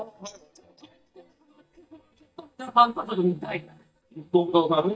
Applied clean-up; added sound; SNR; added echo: neural mask model DeepFilterNet 3.